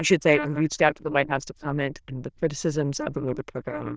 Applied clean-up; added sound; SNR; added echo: neural diffusion model UNIVERSE++.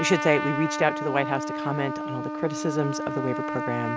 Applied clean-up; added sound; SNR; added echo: none; Trumpet; 3 dB; none.